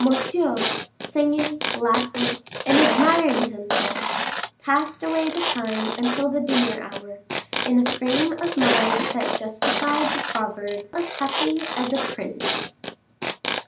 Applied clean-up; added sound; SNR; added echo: none; Tearing; 2 dB; none.